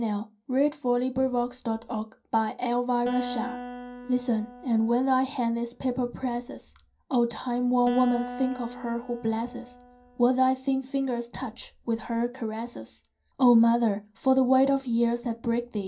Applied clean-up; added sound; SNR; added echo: none; Acoustic guitar; 13 dB; reverberation time 0.3 s.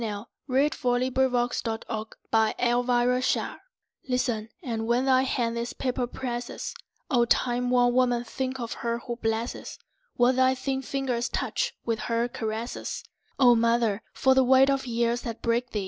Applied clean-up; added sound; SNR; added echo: none; none; none; none.